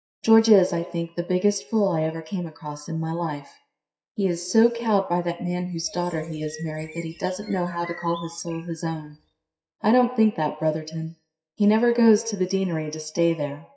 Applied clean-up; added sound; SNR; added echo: classical method WPE with log-MMSE.